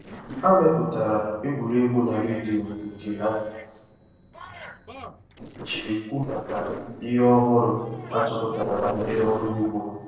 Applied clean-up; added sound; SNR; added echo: neural separator model SepFormer DNS4.